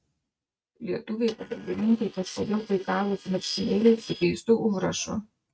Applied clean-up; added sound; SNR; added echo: neural mask model RNNoise.